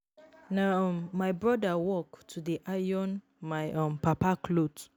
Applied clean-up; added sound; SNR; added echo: none; none; none; none.